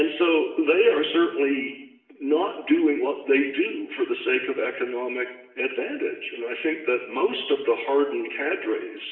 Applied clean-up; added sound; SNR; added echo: none; none; none; reverberation time 0.8 s.